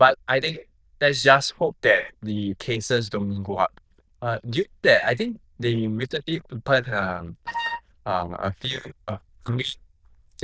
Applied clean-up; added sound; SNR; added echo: neural diffusion model UNIVERSE++.